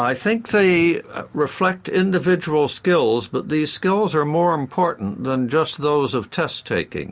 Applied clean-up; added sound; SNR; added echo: none; none; none; none.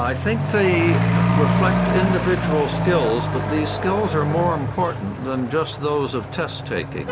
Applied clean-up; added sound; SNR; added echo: none; Accelerating, revving, vroom / Truck; 0 dB; none.